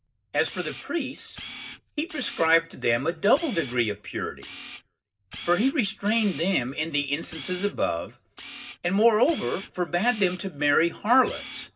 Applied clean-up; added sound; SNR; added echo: none; Camera; 17 dB; reverberation time 0.4 s.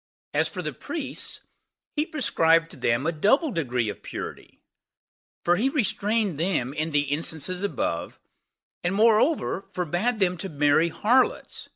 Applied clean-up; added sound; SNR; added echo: none; none; none; none.